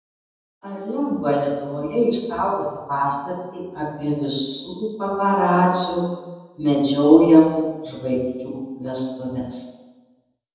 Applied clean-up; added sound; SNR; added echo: none; none; none; reverberation time 1.1 s.